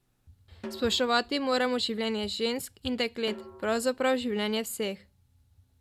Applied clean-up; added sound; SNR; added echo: none; Snare drum; 18 dB; none.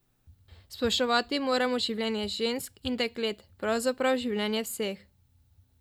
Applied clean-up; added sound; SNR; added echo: none; none; none; none.